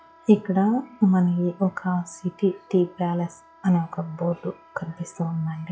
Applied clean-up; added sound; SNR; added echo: classical method log-MMSE.